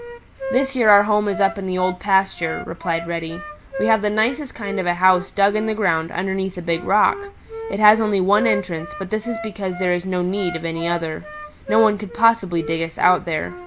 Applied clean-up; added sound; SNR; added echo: none; Wind instrument, woodwind instrument; 12 dB; none.